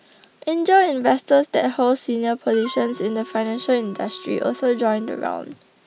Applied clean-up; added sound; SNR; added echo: none; Wind instrument, woodwind instrument; 19 dB; none.